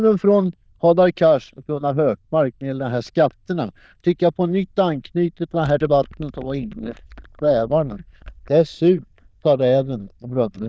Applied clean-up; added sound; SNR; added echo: neural diffusion model UNIVERSE++.